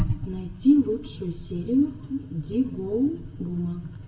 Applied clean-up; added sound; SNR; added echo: none; none; none; reverberation time 0.6 s.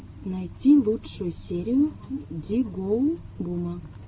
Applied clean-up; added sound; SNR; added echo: none; none; none; none.